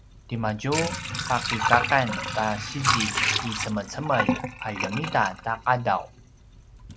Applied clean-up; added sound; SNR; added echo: none; Sink (filling or washing) / Water; 2 dB; none.